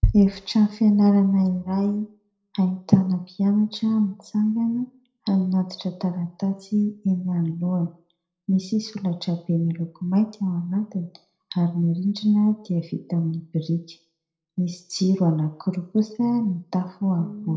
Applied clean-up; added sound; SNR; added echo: neural separator model SepFormer DNS4.